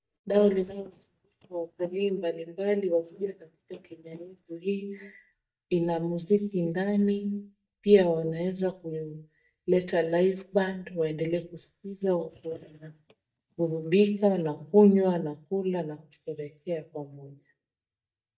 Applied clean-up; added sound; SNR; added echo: neural mask model DeepFilterNet 3.